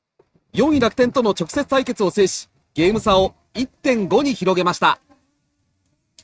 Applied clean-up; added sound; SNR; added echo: neural mask model RNNoise.